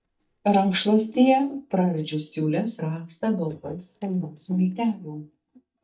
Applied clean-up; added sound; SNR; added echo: neural mask model DeepFilterNet 3.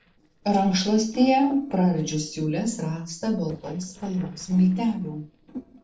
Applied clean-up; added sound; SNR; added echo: neural separator model SepFormer DNS4.